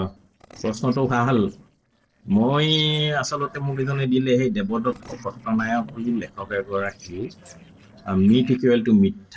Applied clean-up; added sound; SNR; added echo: neural separator model SepFormer DNS4.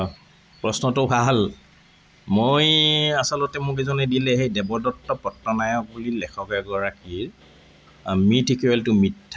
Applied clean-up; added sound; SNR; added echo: none; none; none; none.